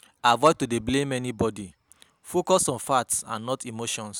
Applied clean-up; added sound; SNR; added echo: none; none; none; none.